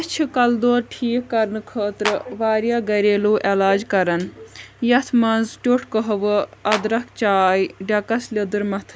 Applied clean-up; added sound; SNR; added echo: none; Clapping; 8 dB; none.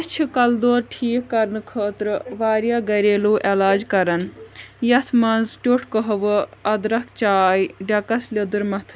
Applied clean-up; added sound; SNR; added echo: none; none; none; none.